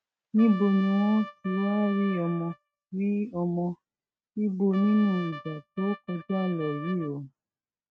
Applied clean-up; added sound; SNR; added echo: neural mask model RNNoise.